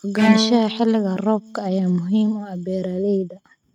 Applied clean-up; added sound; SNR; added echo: neural mask model RNNoise.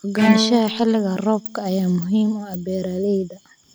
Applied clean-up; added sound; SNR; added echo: none; Bowed string instrument; 7 dB; none.